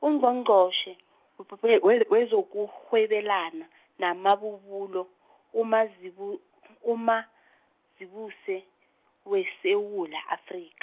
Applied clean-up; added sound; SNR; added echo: none; none; none; none.